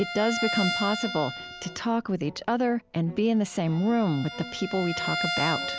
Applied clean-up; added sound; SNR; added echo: none; Bowed string instrument; 7 dB; none.